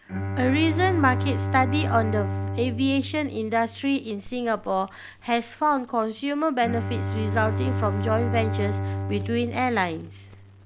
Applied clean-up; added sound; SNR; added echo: none; Bowed string instrument; 4 dB; none.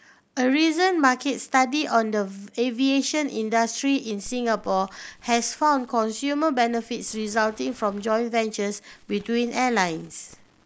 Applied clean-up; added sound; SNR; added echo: none; none; none; none.